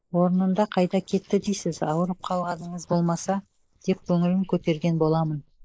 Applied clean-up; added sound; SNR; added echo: neural mask model Resemble Enhance denoiser.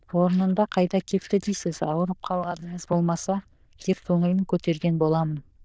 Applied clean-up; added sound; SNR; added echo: neural diffusion model UNIVERSE++.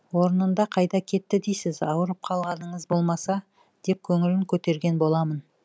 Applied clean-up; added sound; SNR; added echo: none; none; none; none.